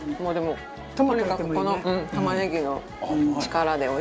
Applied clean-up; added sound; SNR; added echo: none; none; none; none.